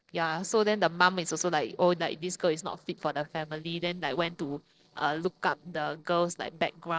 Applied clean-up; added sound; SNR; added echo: neural separator model SepFormer DNS4.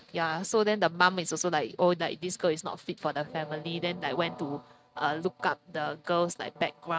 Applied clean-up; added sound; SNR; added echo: neural mask model RNNoise.